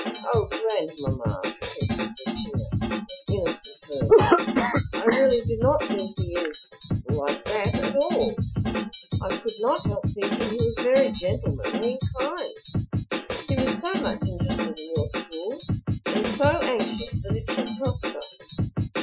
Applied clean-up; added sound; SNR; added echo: classical method Wiener filter.